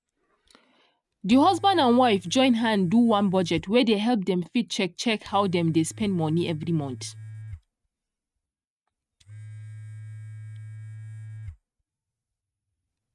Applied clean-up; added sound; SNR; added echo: neural mask model RNNoise.